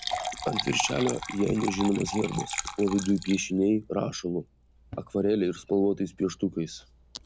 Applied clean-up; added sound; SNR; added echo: none; Liquid; 10 dB; none.